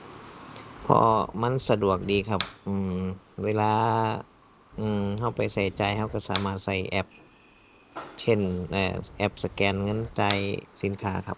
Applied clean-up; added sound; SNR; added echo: none; Fire; 17 dB; none.